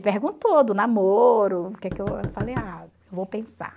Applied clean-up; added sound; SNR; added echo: none; Knock; 12 dB; none.